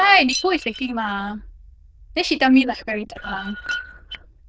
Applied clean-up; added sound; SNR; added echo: neural diffusion model UNIVERSE++.